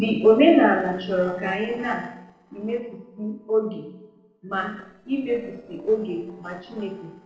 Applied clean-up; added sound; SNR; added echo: neural separator model SepFormer DNS4.